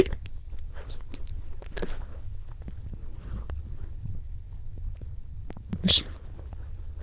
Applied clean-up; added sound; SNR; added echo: neural diffusion model UNIVERSE++.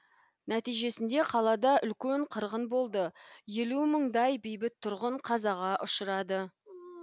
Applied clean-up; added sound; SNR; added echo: none; none; none; none.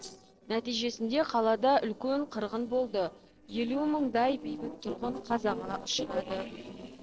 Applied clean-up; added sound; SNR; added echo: neural separator model SepFormer DNS4.